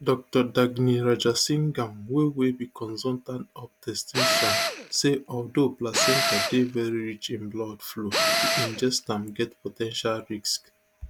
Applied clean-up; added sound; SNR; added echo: none; Tools; 0 dB; none.